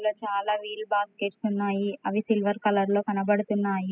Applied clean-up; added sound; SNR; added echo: classical method spectral subtraction.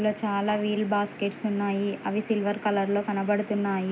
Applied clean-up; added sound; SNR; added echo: none; Tap; 18 dB; none.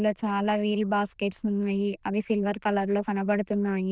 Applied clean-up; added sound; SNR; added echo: neural diffusion model UNIVERSE++.